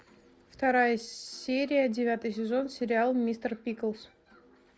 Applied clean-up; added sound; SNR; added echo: none; none; none; none.